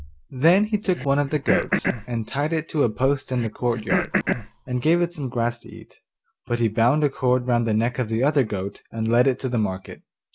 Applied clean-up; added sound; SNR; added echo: none; Cough; 5 dB; none.